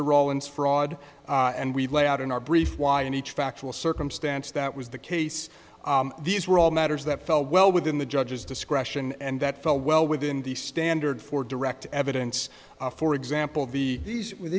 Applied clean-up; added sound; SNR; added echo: none; none; none; none.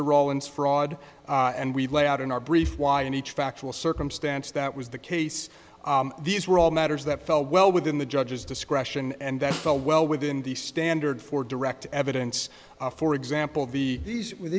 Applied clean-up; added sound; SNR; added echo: none; Snare drum; 14 dB; none.